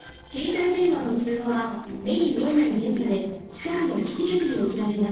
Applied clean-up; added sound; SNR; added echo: neural separator model SepFormer DNS4.